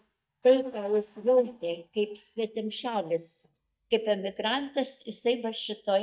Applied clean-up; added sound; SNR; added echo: neural mask model DeepFilterNet 3.